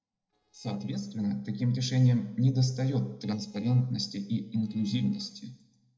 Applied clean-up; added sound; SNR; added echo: neural separator model SepFormer DNS4.